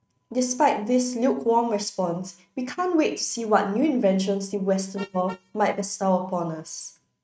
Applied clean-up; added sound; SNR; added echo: neural mask model RNNoise.